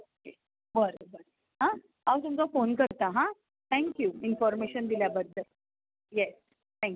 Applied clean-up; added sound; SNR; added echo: none; none; none; none.